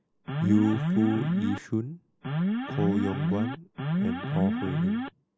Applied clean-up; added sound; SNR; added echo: none; Alarm; -2 dB; none.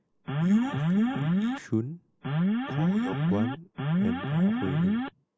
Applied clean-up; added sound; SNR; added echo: neural mask model Resemble Enhance denoiser.